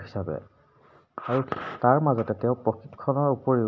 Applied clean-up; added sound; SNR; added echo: none; none; none; none.